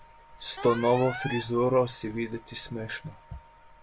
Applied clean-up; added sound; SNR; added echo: none; Alarm; 12 dB; none.